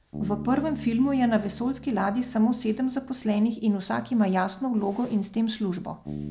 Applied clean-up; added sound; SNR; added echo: none; Bass guitar; 15 dB; none.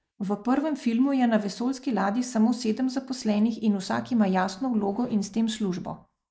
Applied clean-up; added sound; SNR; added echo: neural mask model Resemble Enhance denoiser.